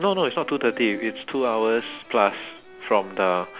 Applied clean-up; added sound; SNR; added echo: none; Bowed string instrument; 18 dB; none.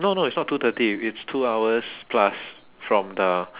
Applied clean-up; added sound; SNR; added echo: none; none; none; none.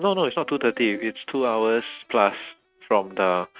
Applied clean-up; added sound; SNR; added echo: neural mask model RNNoise.